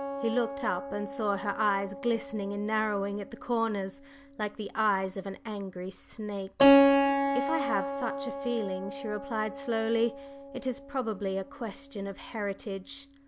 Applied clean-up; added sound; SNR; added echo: none; Keyboard (musical); 0 dB; none.